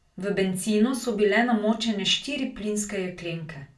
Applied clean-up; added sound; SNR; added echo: none; none; none; reverberation time 0.3 s.